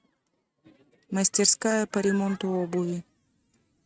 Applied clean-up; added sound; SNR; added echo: neural mask model RNNoise.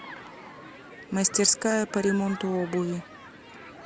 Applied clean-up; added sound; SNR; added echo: none; Human group actions; 14 dB; none.